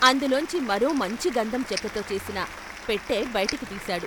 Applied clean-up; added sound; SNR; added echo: none; Applause + Crackle; 11 dB; none.